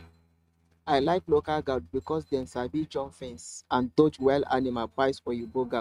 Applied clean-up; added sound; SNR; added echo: neural mask model RNNoise.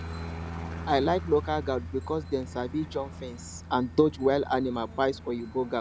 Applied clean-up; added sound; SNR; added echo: none; Aircraft; 10 dB; none.